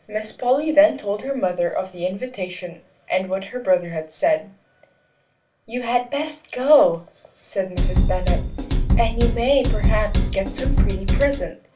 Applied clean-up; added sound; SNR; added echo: none; Drum kit; -4 dB; reverberation time 0.2 s.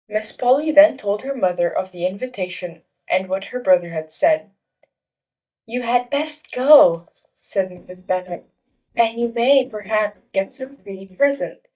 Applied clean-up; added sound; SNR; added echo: neural mask model DeepFilterNet 3.